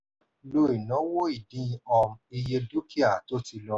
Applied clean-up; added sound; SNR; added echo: none; none; none; none.